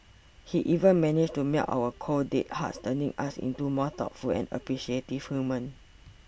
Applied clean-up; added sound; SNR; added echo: none; none; none; none.